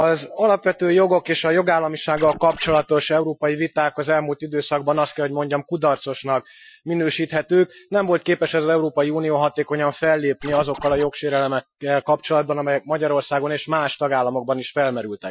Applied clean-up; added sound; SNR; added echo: classical method Wiener filter.